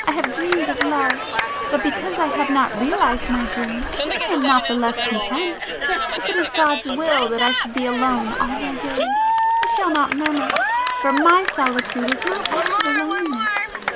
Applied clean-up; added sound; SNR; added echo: none; Cheering; 0 dB; none.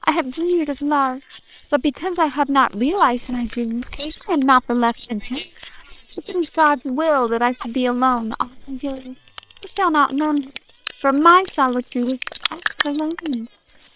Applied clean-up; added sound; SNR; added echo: neural separator model SepFormer WHAM!.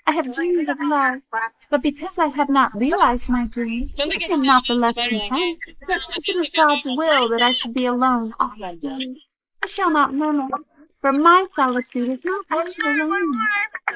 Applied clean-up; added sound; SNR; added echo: neural mask model Resemble Enhance denoiser.